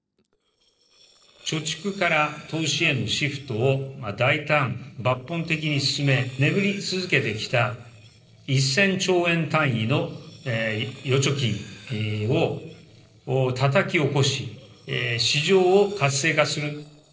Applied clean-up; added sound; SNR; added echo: neural separator model SepFormer DNS4.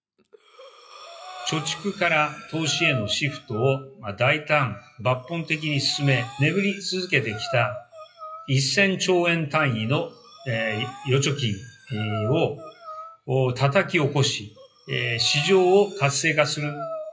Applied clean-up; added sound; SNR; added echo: classical method WPE with log-MMSE.